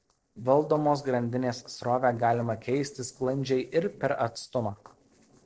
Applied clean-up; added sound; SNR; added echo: neural separator model SepFormer DNS4.